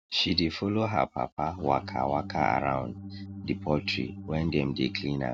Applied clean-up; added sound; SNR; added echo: neural mask model RNNoise.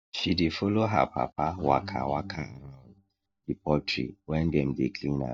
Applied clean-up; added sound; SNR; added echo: neural mask model DeepFilterNet 3.